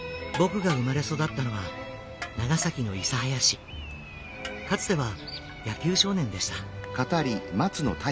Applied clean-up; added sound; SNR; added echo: none; Crushing; 18 dB; none.